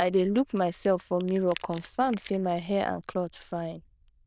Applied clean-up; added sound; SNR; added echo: neural diffusion model UNIVERSE++.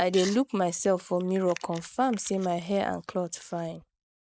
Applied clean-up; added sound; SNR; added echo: neural mask model Resemble Enhance denoiser.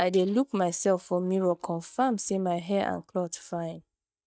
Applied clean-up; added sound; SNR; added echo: neural mask model DeepFilterNet 3.